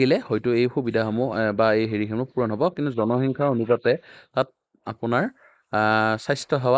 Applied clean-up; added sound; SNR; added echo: neural mask model Resemble Enhance denoiser.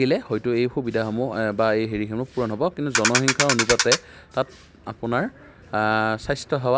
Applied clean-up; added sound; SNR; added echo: none; Ratchet, pawl; -2 dB; none.